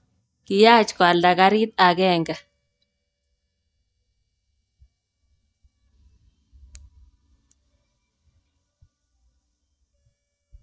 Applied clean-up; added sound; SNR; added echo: neural mask model DeepFilterNet 3.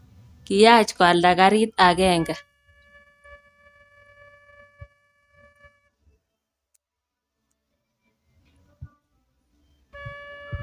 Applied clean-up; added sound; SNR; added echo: neural mask model RNNoise.